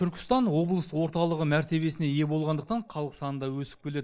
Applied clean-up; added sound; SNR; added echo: neural mask model Resemble Enhance denoiser.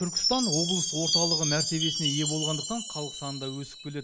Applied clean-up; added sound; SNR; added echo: none; Chime; -1 dB; none.